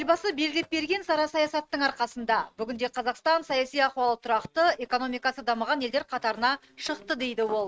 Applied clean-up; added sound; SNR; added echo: neural mask model RNNoise.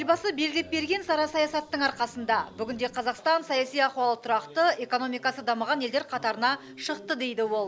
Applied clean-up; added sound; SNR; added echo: none; none; none; none.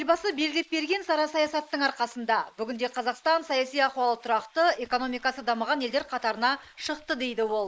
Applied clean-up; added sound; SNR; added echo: neural mask model Resemble Enhance denoiser.